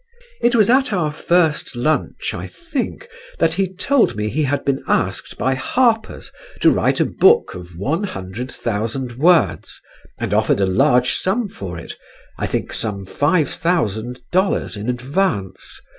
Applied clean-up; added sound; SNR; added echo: none; none; none; none.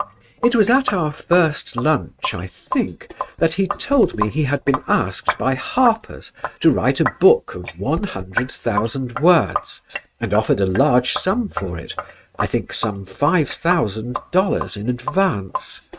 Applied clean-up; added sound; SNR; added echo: neural mask model RNNoise.